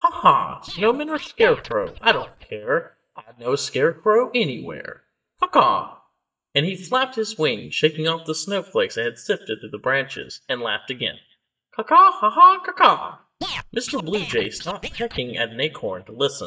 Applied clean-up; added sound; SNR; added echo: neural mask model DeepFilterNet 3.